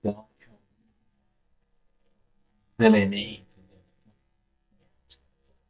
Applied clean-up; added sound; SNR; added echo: neural mask model DeepFilterNet 3.